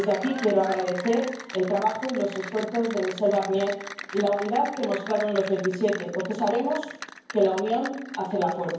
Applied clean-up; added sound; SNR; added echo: none; Applause / Cheering; 13 dB; reverberation time 0.9 s.